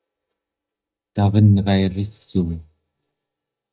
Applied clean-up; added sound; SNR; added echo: neural mask model DeepFilterNet 3.